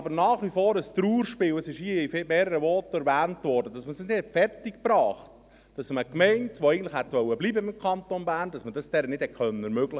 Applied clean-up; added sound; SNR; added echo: none; none; none; none.